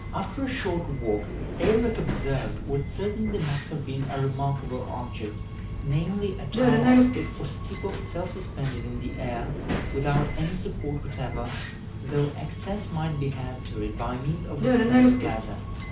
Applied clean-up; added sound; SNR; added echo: none; Subway, metro, underground; -2 dB; reverberation time 0.4 s.